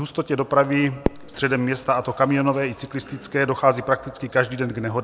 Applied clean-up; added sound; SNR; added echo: none; Fireworks; 14 dB; none.